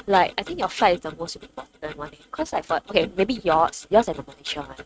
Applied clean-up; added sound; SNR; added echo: neural mask model RNNoise.